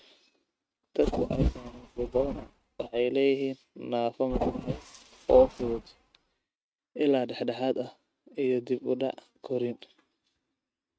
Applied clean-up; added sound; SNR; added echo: neural mask model RNNoise.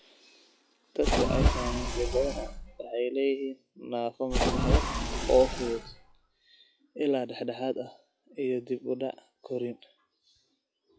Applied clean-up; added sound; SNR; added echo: classical method log-MMSE.